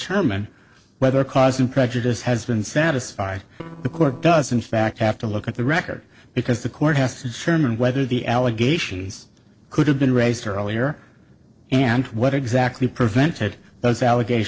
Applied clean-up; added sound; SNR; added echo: neural separator model SepFormer DNS4.